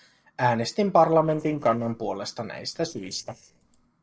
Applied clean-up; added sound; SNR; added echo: neural separator model SepFormer DNS4.